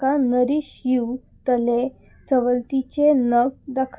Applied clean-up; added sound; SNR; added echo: none; none; none; none.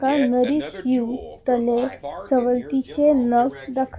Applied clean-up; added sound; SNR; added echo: none; Fart; 14 dB; none.